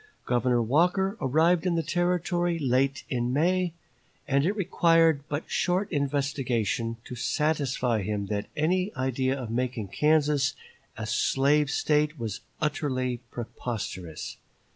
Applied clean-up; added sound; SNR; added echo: none; none; none; none.